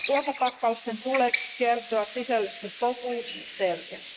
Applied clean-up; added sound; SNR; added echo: neural mask model Resemble Enhance denoiser.